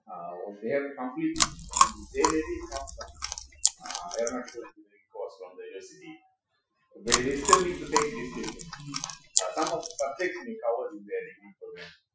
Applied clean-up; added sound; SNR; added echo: classical method Wiener filter.